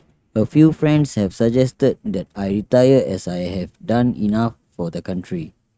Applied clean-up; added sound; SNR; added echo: neural mask model RNNoise.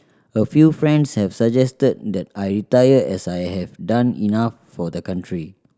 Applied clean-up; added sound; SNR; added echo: none; none; none; none.